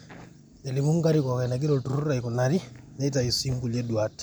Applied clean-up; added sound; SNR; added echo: none; none; none; none.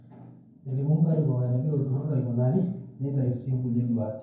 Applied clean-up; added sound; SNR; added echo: none; none; none; reverberation time 0.9 s.